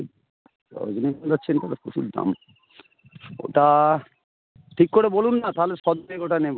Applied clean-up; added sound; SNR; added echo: none; none; none; none.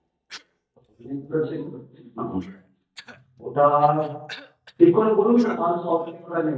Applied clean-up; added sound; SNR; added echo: neural mask model DeepFilterNet 3.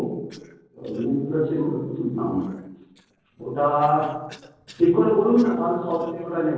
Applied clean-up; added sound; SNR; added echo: neural separator model SepFormer DNS4.